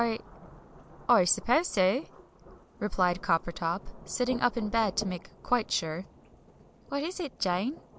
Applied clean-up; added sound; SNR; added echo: none; Rain / Thunderstorm; 18 dB; none.